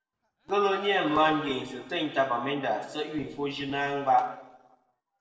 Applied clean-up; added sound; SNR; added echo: neural separator model SepFormer DNS4.